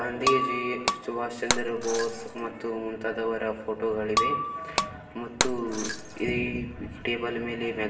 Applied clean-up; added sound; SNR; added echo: none; Shatter; 2 dB; reverberation time 0.8 s.